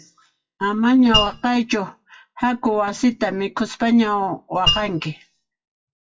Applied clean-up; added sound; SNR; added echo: classical method WPE with log-MMSE.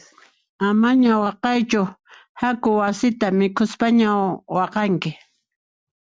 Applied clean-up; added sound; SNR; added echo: none; none; none; none.